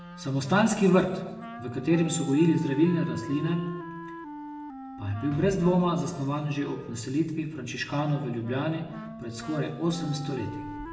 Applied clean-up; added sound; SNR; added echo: none; Wind instrument, woodwind instrument; 13 dB; reverberation time 0.8 s.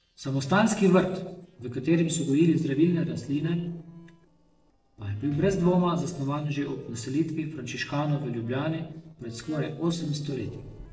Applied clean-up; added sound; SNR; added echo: neural separator model SepFormer DNS4.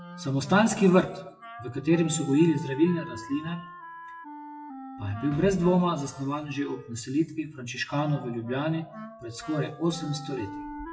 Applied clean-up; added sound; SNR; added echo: classical method WPE with log-MMSE.